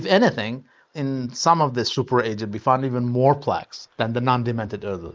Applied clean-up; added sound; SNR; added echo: neural mask model Resemble Enhance denoiser.